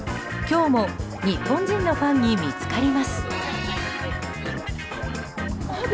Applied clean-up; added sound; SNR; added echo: none; Trumpet; 12 dB; none.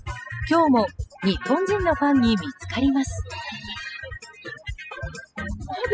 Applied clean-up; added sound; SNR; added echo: classical method spectral subtraction.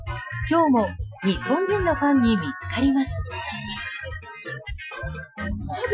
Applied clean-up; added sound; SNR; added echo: classical method Wiener filter.